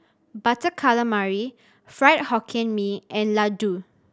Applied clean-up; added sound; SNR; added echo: none; none; none; none.